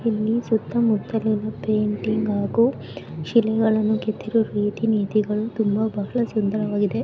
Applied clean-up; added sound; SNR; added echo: none; none; none; none.